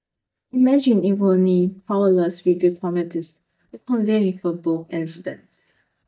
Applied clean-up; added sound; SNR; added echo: neural mask model DeepFilterNet 3.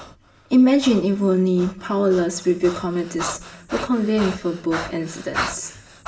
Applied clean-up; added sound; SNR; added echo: none; Breathing; 12 dB; reverberation time 1.3 s.